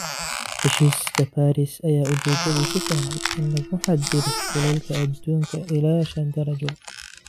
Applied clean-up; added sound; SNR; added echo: none; Gong + Squeak; 7 dB; none.